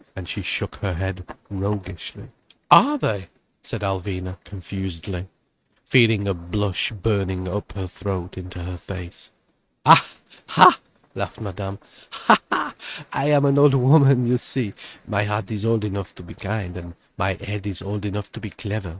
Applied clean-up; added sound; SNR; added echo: neural mask model RNNoise.